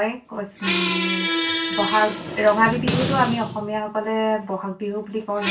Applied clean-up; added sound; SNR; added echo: none; Squeak; 3 dB; reverberation time 0.2 s.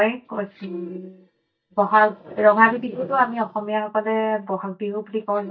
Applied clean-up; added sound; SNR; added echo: neural mask model DeepFilterNet 3.